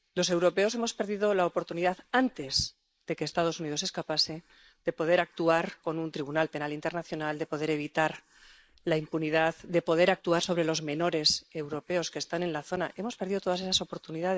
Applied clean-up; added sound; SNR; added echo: neural mask model Resemble Enhance denoiser.